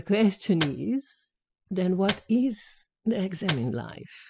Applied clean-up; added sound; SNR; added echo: classical method spectral subtraction.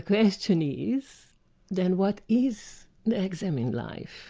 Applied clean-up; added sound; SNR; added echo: none; none; none; none.